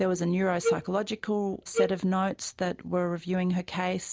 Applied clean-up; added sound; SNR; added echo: none; Wind instrument, woodwind instrument; 1 dB; none.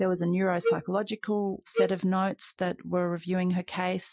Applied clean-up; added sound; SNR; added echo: classical method Wiener filter.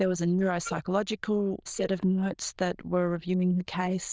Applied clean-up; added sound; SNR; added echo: neural diffusion model UNIVERSE++.